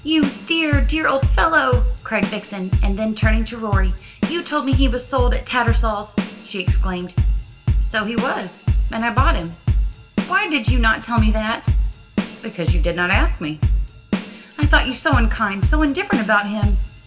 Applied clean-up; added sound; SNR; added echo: none; Drum / Drum kit; -2 dB; reverberation time 0.7 s.